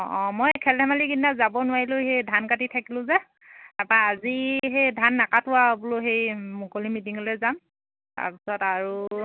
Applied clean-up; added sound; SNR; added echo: none; none; none; none.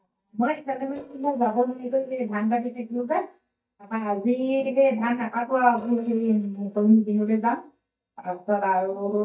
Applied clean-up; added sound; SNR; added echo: neural mask model DeepFilterNet 3.